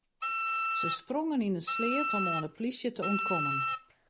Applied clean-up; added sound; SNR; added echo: none; Wind instrument, woodwind instrument; 0 dB; none.